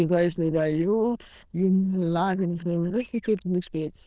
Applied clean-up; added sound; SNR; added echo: neural diffusion model UNIVERSE++.